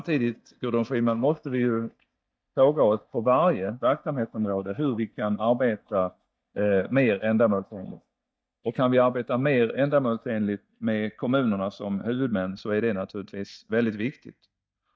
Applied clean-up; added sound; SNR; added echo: neural mask model DeepFilterNet 3.